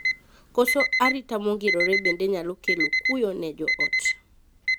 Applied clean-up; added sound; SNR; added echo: none; Alarm; 0 dB; none.